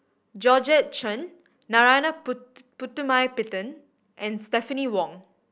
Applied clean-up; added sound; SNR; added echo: none; none; none; none.